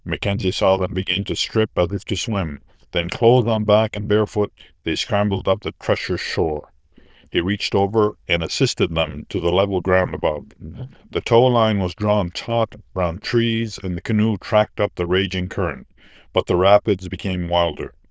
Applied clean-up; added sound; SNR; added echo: neural diffusion model UNIVERSE++.